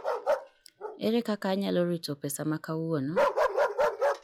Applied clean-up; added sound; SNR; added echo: classical method log-MMSE.